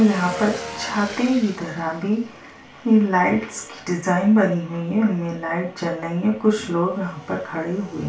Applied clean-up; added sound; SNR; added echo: none; Motorcycle / Engine; 17 dB; reverberation time 0.3 s.